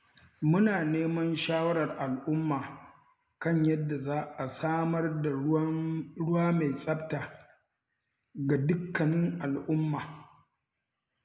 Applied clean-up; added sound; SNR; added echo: none; none; none; none.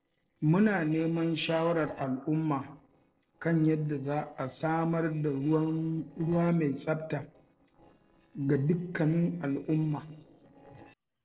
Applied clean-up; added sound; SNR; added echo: neural separator model SepFormer DNS4.